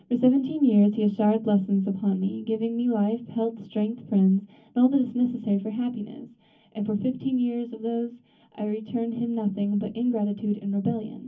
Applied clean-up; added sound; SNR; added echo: none; none; none; reverberation time 0.3 s.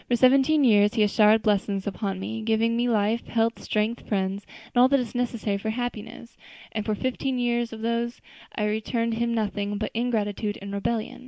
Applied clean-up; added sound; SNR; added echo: none; none; none; none.